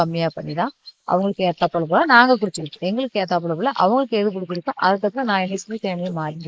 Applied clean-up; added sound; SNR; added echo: neural mask model Resemble Enhance denoiser.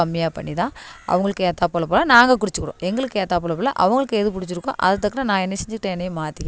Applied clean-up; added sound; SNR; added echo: none; none; none; none.